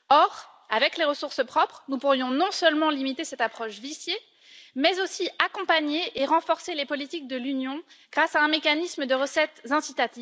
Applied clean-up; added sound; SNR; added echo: none; none; none; none.